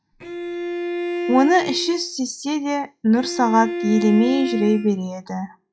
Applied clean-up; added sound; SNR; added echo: classical method log-MMSE.